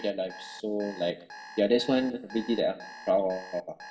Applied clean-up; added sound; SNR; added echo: none; Alarm; 17 dB; reverberation time 1.2 s.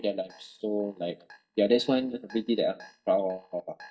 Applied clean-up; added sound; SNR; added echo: neural mask model DeepFilterNet 3.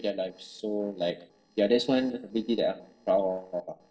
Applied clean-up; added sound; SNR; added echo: neural separator model SepFormer DNS4.